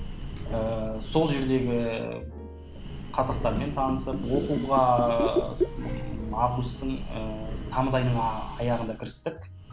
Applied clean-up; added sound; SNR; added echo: none; Breathing + Bathtub (filling or washing); 5 dB; none.